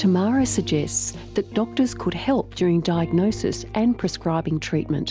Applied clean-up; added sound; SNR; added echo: none; none; none; none.